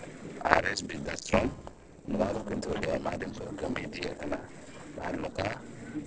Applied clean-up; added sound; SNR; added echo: neural separator model SepFormer DNS4.